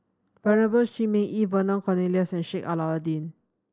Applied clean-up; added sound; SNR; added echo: neural mask model Resemble Enhance denoiser.